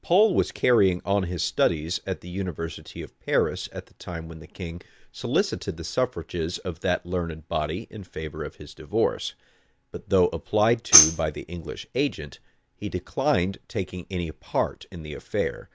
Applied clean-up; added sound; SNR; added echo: none; Tambourine; -4 dB; none.